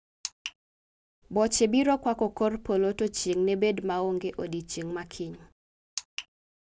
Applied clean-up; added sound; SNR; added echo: none; none; none; none.